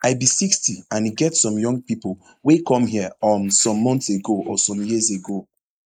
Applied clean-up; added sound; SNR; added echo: neural mask model Resemble Enhance denoiser.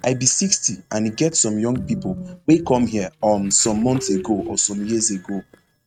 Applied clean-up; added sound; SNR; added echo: neural mask model RNNoise.